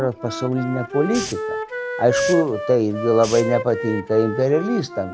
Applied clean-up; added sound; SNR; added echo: none; Wind instrument, woodwind instrument + Hiss; 6 dB; none.